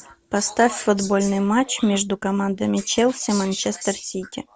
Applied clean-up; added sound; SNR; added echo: none; none; none; none.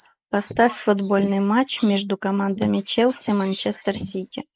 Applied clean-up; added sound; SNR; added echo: neural mask model Resemble Enhance denoiser.